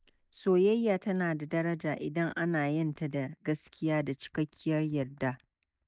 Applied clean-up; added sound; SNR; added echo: neural mask model DeepFilterNet 3.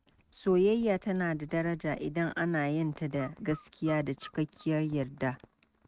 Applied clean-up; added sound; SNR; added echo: neural mask model RNNoise.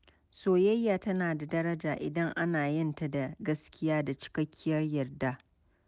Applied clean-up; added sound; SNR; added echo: none; none; none; none.